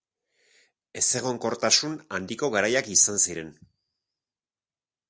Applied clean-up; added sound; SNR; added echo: none; none; none; none.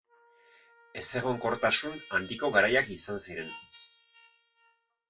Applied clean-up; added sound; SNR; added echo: classical method WPE with log-MMSE.